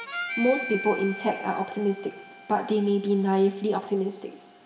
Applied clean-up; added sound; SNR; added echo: none; Harmonica; 12 dB; reverberation time 0.8 s.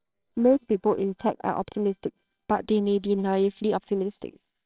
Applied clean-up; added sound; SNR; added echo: neural separator model SepFormer WHAMR!.